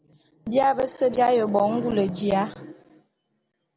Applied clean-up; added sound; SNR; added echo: none; none; none; none.